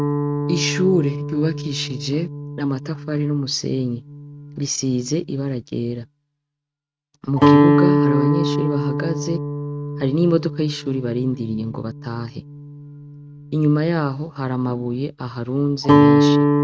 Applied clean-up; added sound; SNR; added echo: neural mask model RNNoise.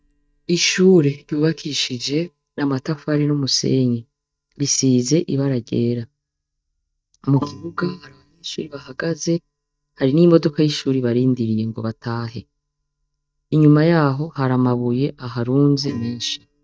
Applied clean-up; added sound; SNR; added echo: neural mask model DeepFilterNet 3.